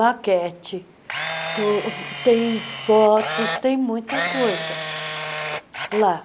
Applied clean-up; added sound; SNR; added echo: none; Camera; 5 dB; none.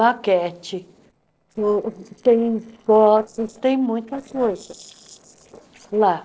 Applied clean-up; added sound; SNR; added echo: neural separator model SepFormer DNS4.